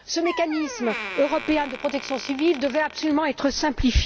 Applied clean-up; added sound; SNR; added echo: none; Door; 13 dB; none.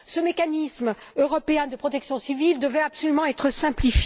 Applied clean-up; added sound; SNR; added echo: none; none; none; none.